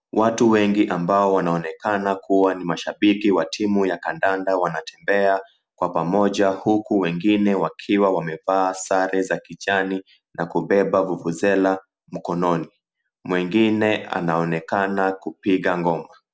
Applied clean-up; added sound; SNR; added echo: none; none; none; none.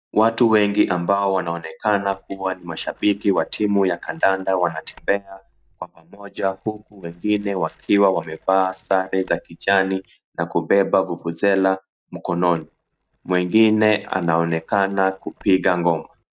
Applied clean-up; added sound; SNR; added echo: neural mask model DeepFilterNet 3.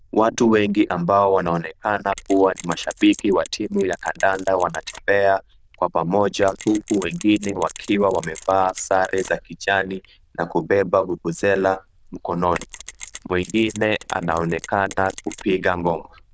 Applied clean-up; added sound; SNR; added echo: neural diffusion model UNIVERSE++.